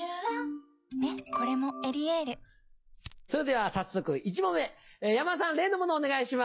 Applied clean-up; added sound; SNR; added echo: classical method log-MMSE.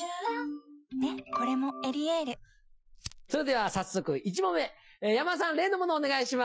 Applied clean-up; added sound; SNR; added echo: classical method Wiener filter.